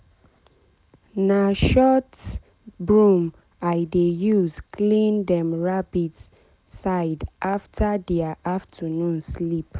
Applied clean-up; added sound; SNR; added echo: none; none; none; none.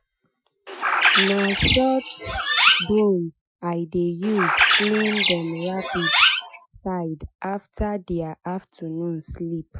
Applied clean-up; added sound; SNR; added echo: classical method Wiener filter.